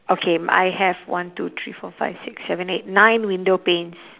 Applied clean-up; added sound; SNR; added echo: none; none; none; none.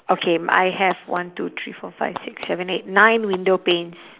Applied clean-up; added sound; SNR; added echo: neural mask model Resemble Enhance denoiser.